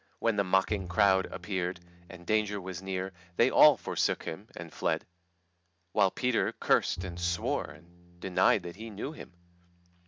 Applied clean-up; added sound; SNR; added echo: none; Bowed string instrument; 16 dB; none.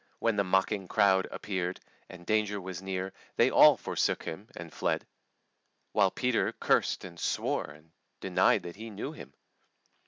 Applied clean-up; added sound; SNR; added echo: none; none; none; none.